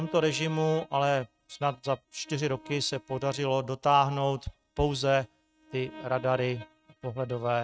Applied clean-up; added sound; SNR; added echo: neural mask model RNNoise.